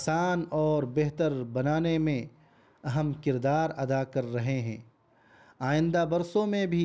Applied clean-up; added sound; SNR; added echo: none; none; none; none.